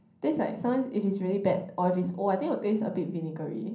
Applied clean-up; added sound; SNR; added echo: none; none; none; reverberation time 0.6 s.